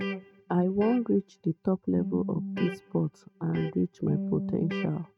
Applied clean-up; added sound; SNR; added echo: neural mask model RNNoise.